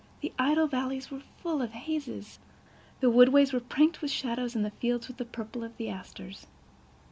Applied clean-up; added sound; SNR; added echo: none; none; none; none.